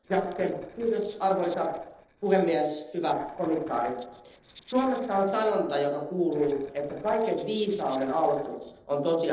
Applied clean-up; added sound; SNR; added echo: neural separator model SepFormer DNS4.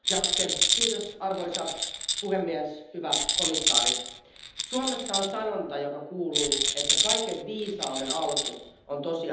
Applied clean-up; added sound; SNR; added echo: none; Rattle; -3 dB; reverberation time 0.9 s.